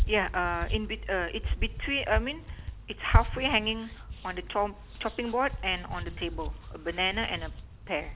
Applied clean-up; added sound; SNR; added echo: none; Hands; 1 dB; none.